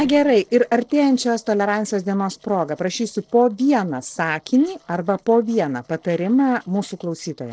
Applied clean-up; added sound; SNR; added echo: neural separator model SepFormer DNS4.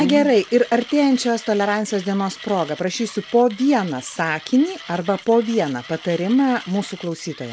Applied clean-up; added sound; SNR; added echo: none; Mechanisms; 20 dB; none.